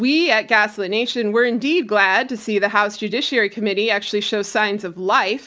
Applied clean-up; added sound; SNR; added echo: none; none; none; none.